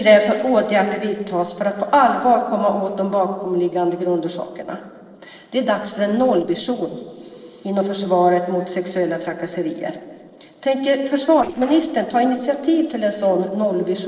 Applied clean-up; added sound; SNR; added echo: neural separator model SepFormer DNS4.